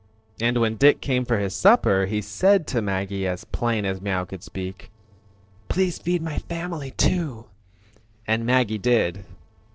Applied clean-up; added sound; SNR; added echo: neural separator model SepFormer DNS4.